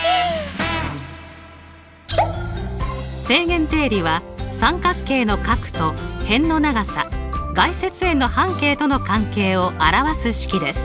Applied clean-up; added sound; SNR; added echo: none; none; none; none.